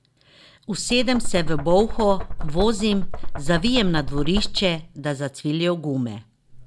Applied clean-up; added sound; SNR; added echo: none; Knock; 3 dB; none.